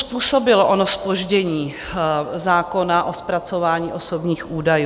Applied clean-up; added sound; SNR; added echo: none; none; none; none.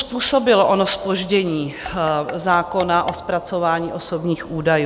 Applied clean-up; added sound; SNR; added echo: none; Tap / Percussion; 18 dB; none.